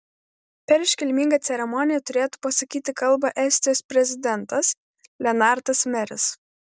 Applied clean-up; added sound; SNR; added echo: none; none; none; none.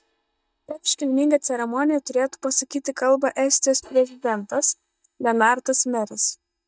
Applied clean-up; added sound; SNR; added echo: neural mask model DeepFilterNet 3.